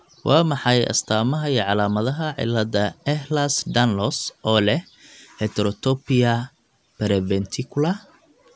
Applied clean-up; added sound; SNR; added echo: none; none; none; none.